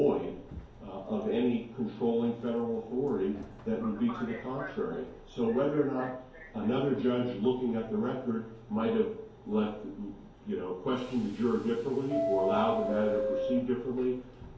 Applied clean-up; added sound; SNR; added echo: none; Subway, metro, underground; 9 dB; reverberation time 2.4 s.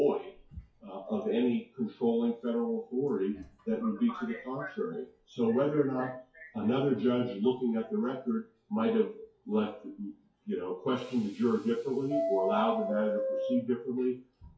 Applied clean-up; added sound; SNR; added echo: classical method WPE with log-MMSE.